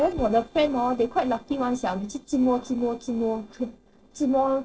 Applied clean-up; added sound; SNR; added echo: neural separator model SepFormer DNS4.